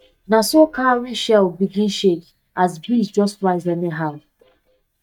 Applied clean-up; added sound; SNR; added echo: neural mask model DeepFilterNet 3.